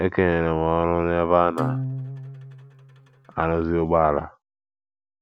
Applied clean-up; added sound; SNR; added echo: none; Acoustic guitar; 9 dB; none.